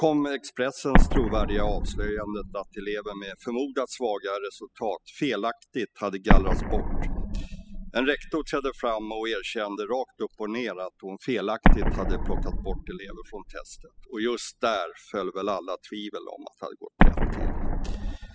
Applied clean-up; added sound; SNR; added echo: classical method spectral subtraction.